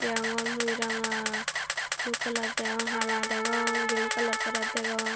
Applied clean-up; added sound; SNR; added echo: none; Camera + Wind instrument, woodwind instrument; -2 dB; none.